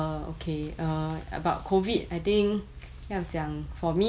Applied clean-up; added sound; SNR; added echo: none; none; none; none.